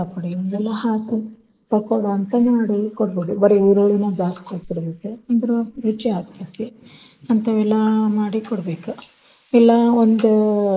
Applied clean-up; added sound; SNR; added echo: neural mask model Resemble Enhance denoiser.